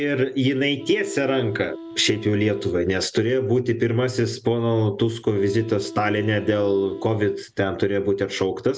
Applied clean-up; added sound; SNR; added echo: none; Wind instrument, woodwind instrument; 16 dB; none.